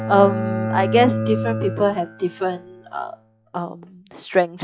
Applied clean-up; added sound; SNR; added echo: classical method log-MMSE.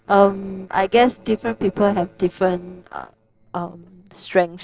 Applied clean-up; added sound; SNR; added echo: neural separator model SepFormer DNS4.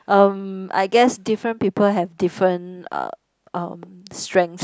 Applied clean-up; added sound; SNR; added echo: none; none; none; none.